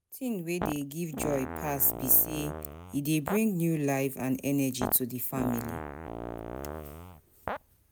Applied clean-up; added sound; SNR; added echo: none; Fart; 7 dB; none.